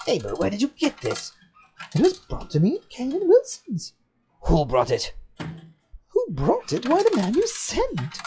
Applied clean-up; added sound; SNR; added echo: classical method log-MMSE.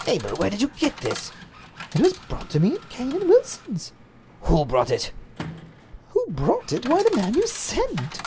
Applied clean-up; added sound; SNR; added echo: none; Coin (dropping) / Chatter; 16 dB; none.